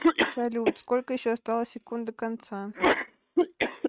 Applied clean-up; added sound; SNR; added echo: neural mask model RNNoise.